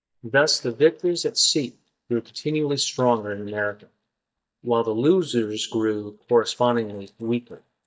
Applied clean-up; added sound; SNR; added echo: neural mask model DeepFilterNet 3.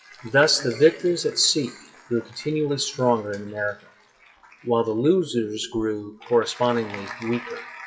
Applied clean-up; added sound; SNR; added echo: classical method WPE with log-MMSE.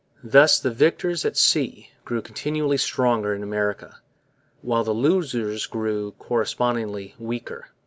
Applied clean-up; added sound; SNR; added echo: none; none; none; none.